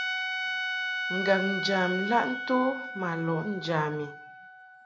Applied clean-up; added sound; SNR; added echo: none; Trumpet; 4 dB; none.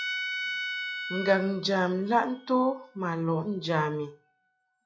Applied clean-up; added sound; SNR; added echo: classical method log-MMSE.